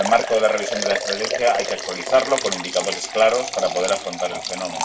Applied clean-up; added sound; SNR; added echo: none; Liquid; 5 dB; reverberation time 0.2 s.